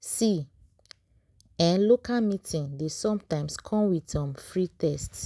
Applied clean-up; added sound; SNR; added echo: none; none; none; none.